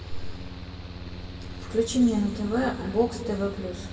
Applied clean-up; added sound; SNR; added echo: none; Mechanical fan; 10 dB; reverberation time 1.5 s.